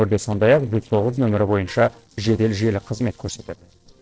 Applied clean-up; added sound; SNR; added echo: neural separator model SepFormer DNS4.